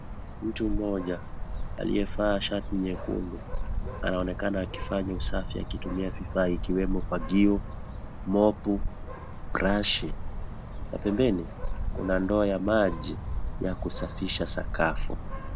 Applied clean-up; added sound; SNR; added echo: none; Bird; 3 dB; none.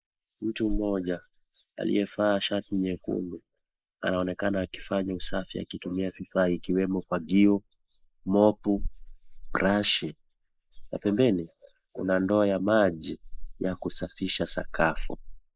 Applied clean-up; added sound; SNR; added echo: neural mask model Resemble Enhance denoiser.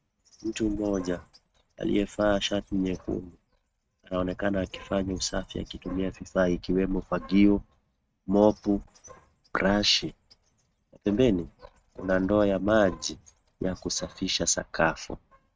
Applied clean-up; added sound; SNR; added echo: neural mask model RNNoise.